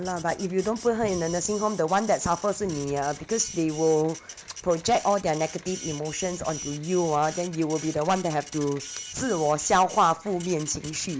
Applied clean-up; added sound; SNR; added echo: none; Printer; 15 dB; none.